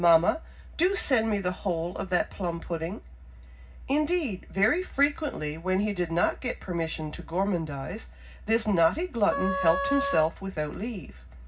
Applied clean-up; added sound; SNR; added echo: none; Wind instrument, woodwind instrument; 5 dB; reverberation time 0.4 s.